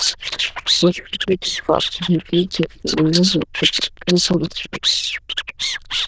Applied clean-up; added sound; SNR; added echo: neural diffusion model UNIVERSE++.